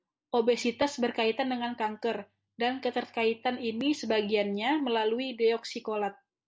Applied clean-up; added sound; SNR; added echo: none; none; none; none.